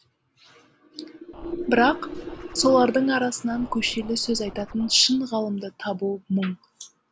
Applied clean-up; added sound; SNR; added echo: none; Scratching (performance technique); 18 dB; none.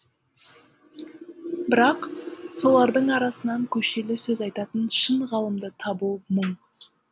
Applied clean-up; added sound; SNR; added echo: none; none; none; none.